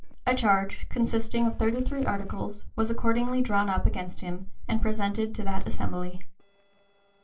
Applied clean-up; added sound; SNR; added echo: neural separator model SepFormer DNS4.